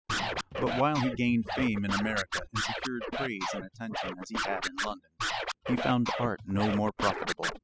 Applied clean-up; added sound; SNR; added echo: classical method spectral subtraction.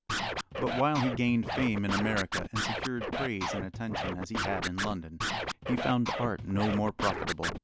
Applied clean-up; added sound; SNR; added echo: none; Scratching (performance technique); 3 dB; none.